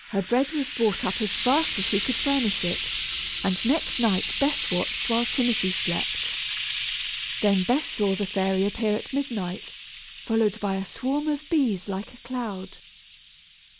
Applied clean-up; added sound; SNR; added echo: none; Frying (food); 3 dB; none.